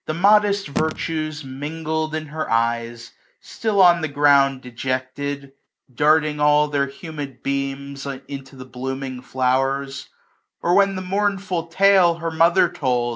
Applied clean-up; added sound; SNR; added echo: none; Telephone; 10 dB; none.